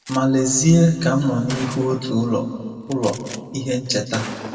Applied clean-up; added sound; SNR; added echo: none; Gunshot, gunfire; 17 dB; reverberation time 1.9 s.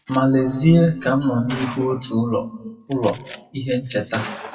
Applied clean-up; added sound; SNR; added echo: classical method WPE with log-MMSE.